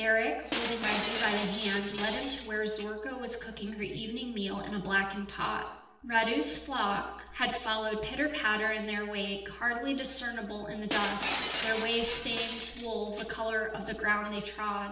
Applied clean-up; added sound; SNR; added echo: none; Shatter; 5 dB; reverberation time 0.8 s.